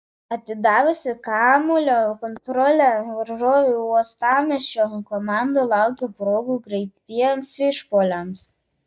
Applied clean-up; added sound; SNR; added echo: neural mask model DeepFilterNet 3.